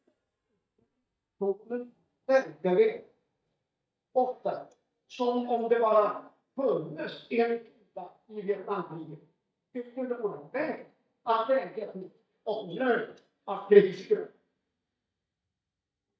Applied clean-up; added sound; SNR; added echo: neural mask model DeepFilterNet 3.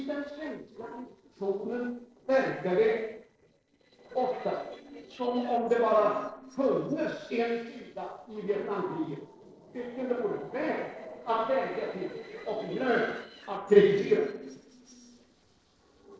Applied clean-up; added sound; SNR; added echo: neural separator model SepFormer DNS4.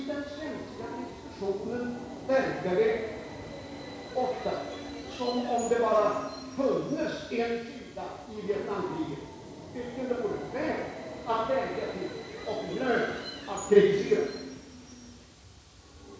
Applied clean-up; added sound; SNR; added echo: none; Subway, metro, underground; 12 dB; reverberation time 1.1 s.